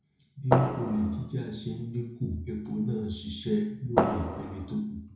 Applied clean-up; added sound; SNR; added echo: none; Fireworks; -2 dB; reverberation time 0.5 s.